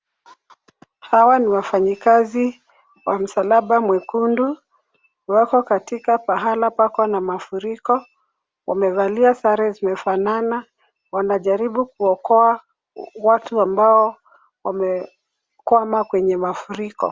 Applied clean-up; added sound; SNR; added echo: none; none; none; none.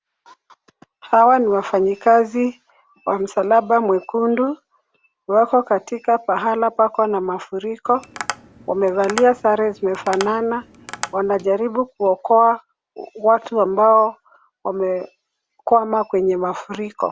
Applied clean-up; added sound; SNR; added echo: none; Tap; 14 dB; none.